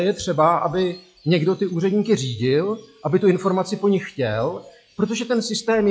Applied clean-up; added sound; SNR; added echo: classical method log-MMSE.